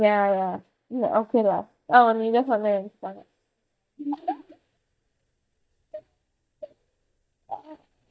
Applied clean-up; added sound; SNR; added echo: neural mask model DeepFilterNet 3.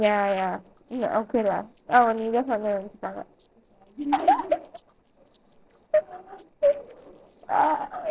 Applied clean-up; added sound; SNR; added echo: neural separator model SepFormer DNS4.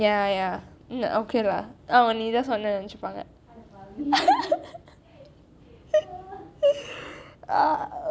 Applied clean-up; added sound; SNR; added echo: none; none; none; none.